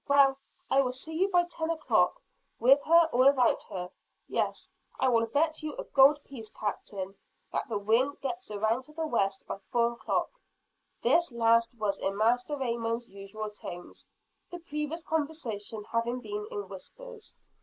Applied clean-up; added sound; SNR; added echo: neural mask model Resemble Enhance denoiser.